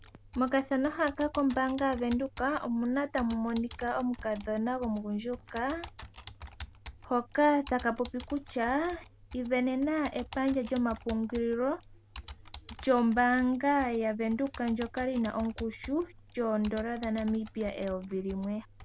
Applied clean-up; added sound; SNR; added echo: none; Computer keyboard; 17 dB; none.